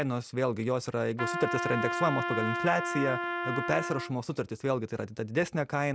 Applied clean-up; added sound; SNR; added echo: none; Trumpet; 3 dB; none.